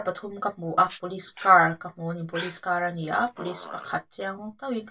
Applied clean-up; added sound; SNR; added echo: none; Dog; 15 dB; reverberation time 0.2 s.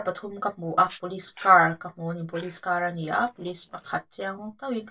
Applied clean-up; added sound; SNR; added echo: neural separator model SepFormer DNS4.